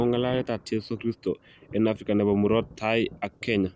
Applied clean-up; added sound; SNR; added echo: none; Thunder; 19 dB; none.